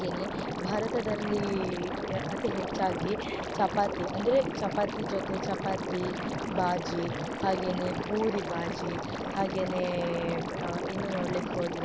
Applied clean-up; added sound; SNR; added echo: none; Liquid; 2 dB; none.